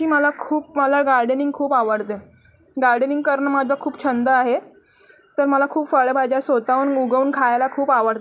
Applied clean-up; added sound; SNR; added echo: none; none; none; none.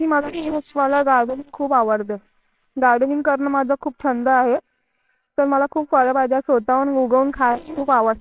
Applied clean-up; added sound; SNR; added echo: neural separator model SepFormer WHAMR!.